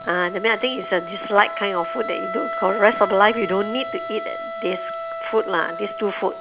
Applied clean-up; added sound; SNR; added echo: none; Wind instrument, woodwind instrument; 8 dB; none.